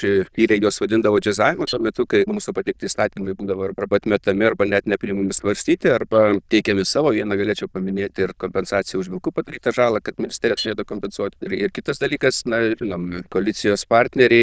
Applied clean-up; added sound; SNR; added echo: neural diffusion model UNIVERSE++.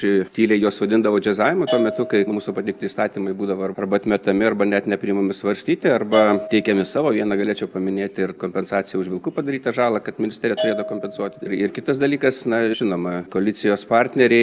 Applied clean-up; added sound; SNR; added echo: none; Bell / Percussion; 14 dB; none.